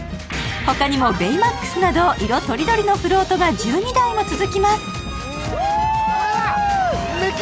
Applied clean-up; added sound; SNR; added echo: none; Drum / Drum kit; 14 dB; none.